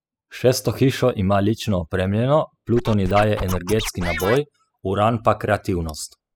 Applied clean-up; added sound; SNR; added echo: classical method spectral subtraction.